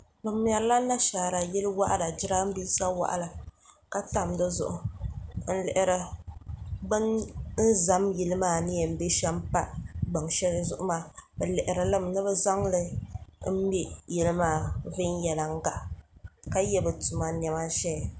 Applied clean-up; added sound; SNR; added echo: none; none; none; none.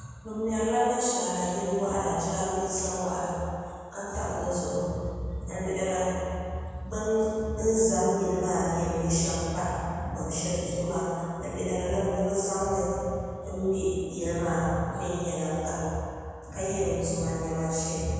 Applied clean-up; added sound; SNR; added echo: none; none; none; reverberation time 2.1 s.